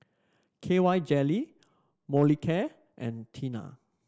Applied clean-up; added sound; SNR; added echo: none; none; none; none.